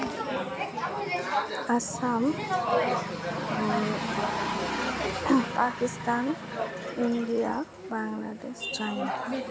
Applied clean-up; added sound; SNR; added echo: none; none; none; none.